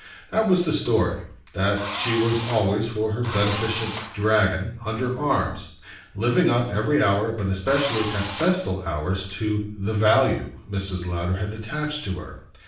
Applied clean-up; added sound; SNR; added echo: none; Engine / Drill; 9 dB; reverberation time 0.5 s.